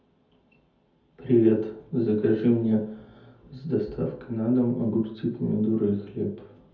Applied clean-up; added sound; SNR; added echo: none; none; none; reverberation time 0.5 s.